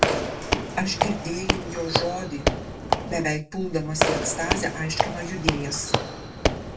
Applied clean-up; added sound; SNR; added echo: none; Squeak / Walk, footsteps; -3 dB; reverberation time 0.2 s.